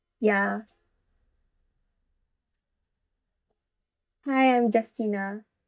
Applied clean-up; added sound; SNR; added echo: neural mask model DeepFilterNet 3.